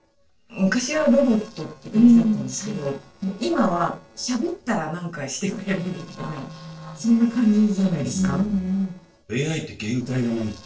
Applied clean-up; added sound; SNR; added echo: neural separator model SepFormer DNS4.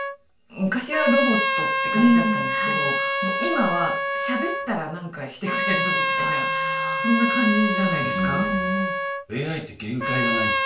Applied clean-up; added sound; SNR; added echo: none; Trumpet; 0 dB; reverberation time 0.3 s.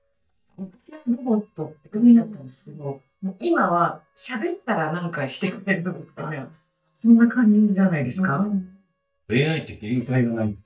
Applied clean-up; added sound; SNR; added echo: neural mask model DeepFilterNet 3.